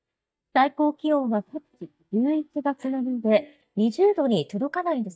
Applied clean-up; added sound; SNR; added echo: neural mask model DeepFilterNet 3.